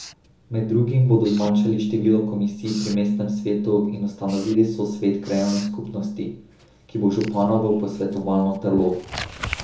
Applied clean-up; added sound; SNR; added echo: none; Writing; 18 dB; reverberation time 1.0 s.